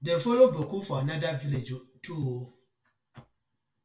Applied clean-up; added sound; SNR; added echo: none; none; none; reverberation time 0.2 s.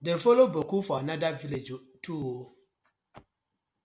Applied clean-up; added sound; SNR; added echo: none; none; none; none.